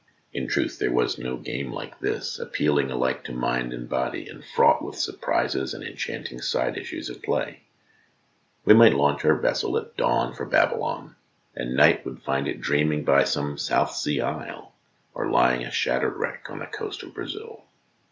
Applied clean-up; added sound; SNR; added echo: none; none; none; none.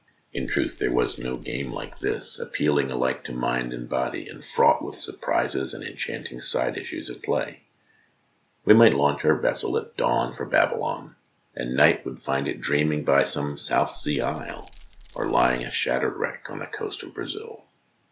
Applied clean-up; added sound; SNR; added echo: none; Keys jangling; 14 dB; none.